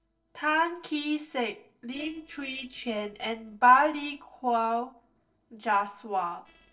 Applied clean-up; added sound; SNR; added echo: neural separator model SepFormer DNS4.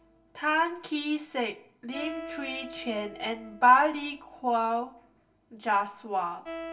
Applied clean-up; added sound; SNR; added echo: none; Acoustic guitar; 16 dB; reverberation time 0.2 s.